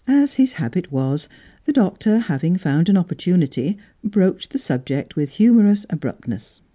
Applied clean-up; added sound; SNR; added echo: none; none; none; none.